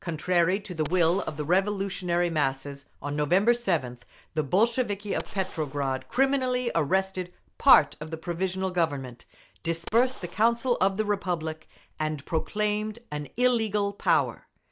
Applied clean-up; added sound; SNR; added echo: none; Gunshot, gunfire; 15 dB; none.